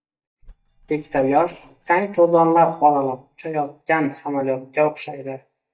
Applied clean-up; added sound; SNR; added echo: neural mask model DeepFilterNet 3.